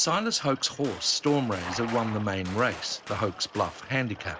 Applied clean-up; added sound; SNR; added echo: none; Gunshot, gunfire; 16 dB; none.